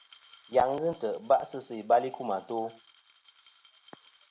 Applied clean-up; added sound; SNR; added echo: none; Glass; 19 dB; none.